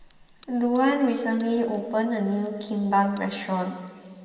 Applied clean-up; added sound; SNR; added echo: none; Bell; 8 dB; reverberation time 2.6 s.